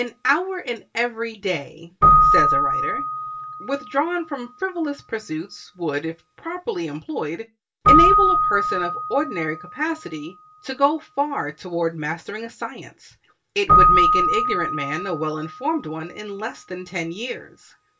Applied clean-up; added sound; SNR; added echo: none; Keyboard (musical); -3 dB; reverberation time 0.1 s.